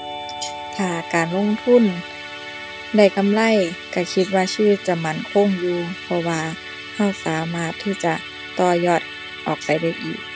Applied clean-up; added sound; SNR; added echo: none; Musical instrument; 12 dB; none.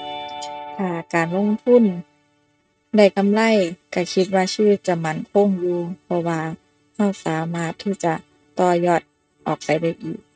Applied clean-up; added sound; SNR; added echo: neural mask model RNNoise.